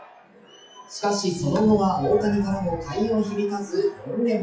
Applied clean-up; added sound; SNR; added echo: classical method WPE with log-MMSE.